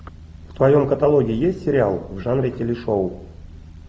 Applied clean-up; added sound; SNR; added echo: none; none; none; none.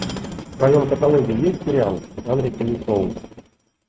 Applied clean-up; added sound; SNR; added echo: neural mask model RNNoise.